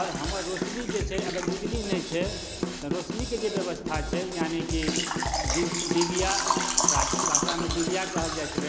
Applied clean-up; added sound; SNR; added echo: none; Water / Liquid + Drum / Drum kit; -2 dB; none.